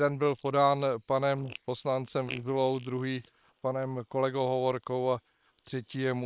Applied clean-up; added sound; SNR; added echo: neural separator model SepFormer WHAM!.